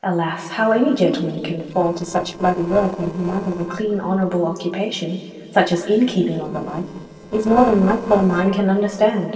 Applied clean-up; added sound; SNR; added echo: neural separator model SepFormer DNS4.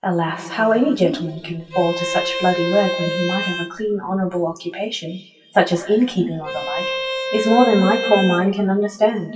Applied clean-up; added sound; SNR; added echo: classical method WPE with log-MMSE.